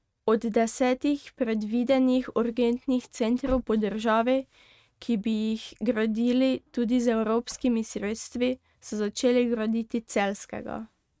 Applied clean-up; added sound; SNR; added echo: neural mask model RNNoise.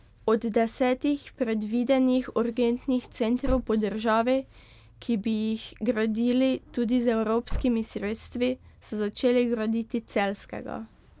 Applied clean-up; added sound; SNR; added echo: none; Slam / Car; 16 dB; none.